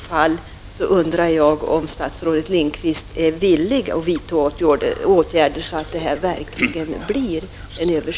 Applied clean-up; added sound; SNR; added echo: none; none; none; none.